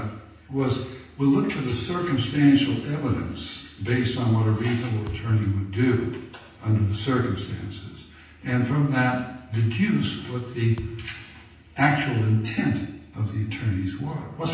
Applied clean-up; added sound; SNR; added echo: none; Thump, thud; 17 dB; reverberation time 0.9 s.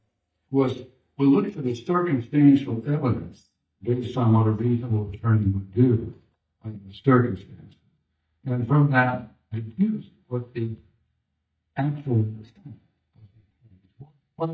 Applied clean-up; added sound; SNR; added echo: neural mask model DeepFilterNet 3.